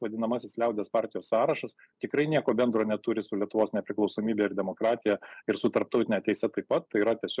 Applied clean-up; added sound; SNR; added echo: none; none; none; none.